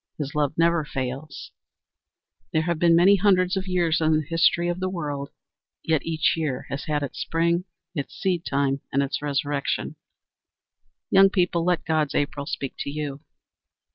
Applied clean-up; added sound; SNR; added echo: none; none; none; none.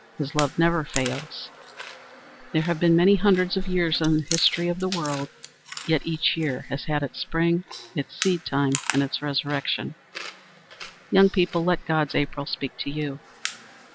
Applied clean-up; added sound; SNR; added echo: none; Chewing, mastication; 13 dB; none.